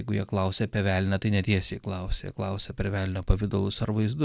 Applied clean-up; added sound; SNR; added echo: none; none; none; none.